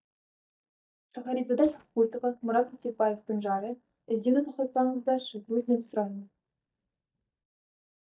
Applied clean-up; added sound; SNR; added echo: neural mask model DeepFilterNet 3.